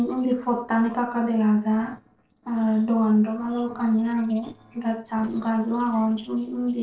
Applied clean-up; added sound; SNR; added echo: neural separator model SepFormer DNS4.